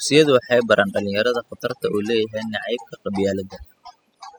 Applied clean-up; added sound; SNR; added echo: classical method spectral subtraction.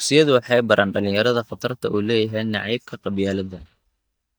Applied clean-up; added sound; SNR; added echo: neural mask model DeepFilterNet 3.